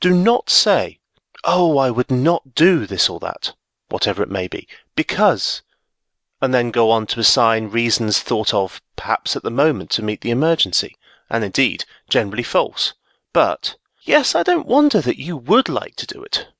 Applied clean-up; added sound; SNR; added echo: none; none; none; none.